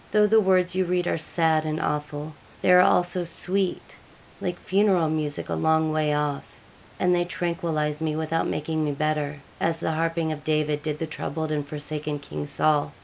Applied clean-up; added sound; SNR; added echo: none; none; none; none.